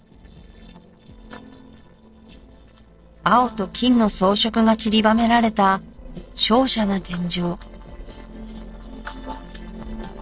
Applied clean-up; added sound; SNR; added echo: neural separator model SepFormer DNS4.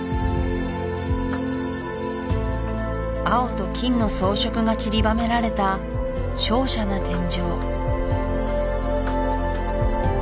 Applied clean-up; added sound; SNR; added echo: none; Bowed string instrument; 13 dB; none.